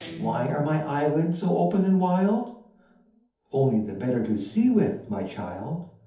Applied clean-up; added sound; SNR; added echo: none; Guitar; 15 dB; reverberation time 0.6 s.